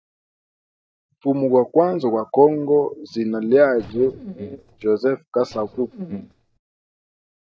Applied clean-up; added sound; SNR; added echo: neural mask model DeepFilterNet 3.